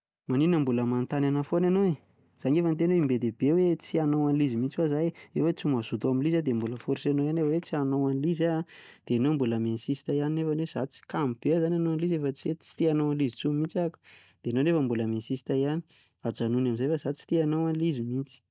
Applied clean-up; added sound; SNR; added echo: none; none; none; none.